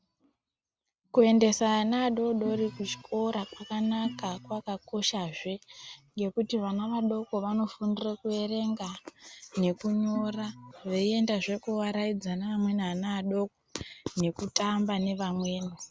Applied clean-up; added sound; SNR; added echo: none; Organ; 13 dB; none.